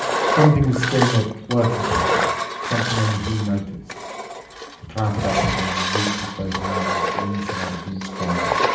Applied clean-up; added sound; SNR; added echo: none; Engine; 1 dB; reverberation time 0.6 s.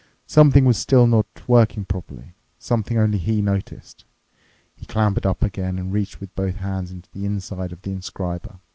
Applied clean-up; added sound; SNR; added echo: none; none; none; none.